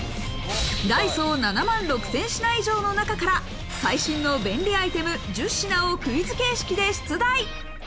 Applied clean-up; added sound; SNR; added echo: none; Engine; 13 dB; none.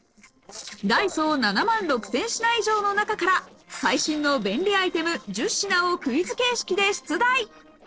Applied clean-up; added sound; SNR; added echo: neural separator model SepFormer DNS4.